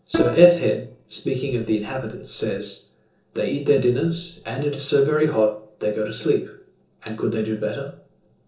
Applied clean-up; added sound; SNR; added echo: neural separator model SepFormer DNS4.